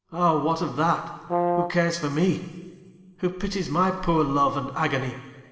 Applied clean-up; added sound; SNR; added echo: none; Brass instrument; 1 dB; reverberation time 1.7 s.